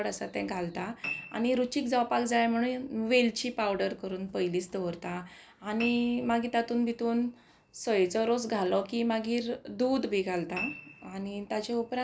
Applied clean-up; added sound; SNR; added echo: none; Piano; 17 dB; none.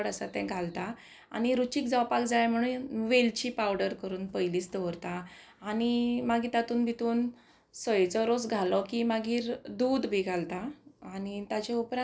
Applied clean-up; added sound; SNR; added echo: none; none; none; none.